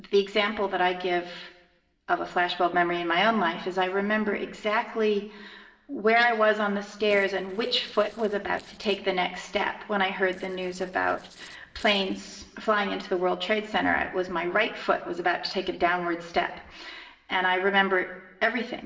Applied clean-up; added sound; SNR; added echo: neural separator model SepFormer DNS4.